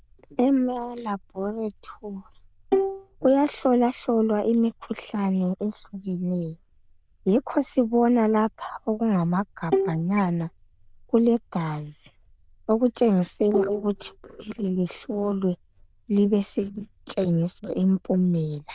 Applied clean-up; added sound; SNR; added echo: neural diffusion model UNIVERSE++.